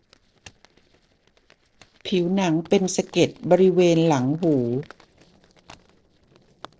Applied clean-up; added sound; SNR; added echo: neural separator model SepFormer DNS4.